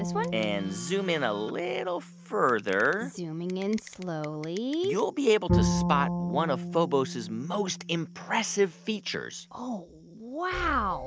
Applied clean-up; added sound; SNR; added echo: none; Bowed string instrument; 6 dB; none.